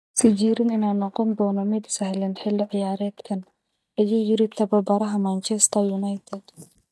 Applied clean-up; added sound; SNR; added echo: neural mask model DeepFilterNet 3.